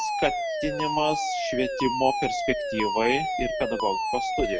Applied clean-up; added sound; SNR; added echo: none; Alarm; 0 dB; none.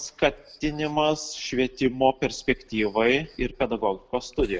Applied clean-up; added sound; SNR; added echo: none; none; none; none.